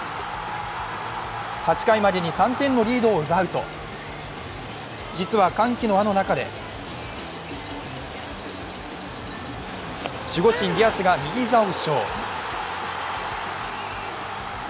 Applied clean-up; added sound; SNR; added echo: none; none; none; none.